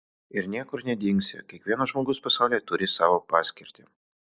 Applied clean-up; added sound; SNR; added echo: none; none; none; none.